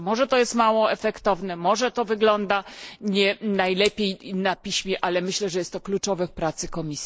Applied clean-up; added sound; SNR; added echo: neural mask model Resemble Enhance denoiser.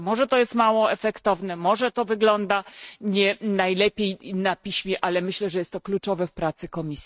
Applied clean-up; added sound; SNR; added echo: neural mask model RNNoise.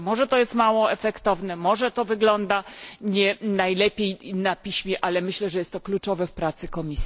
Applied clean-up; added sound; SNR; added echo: none; Scissors; 16 dB; none.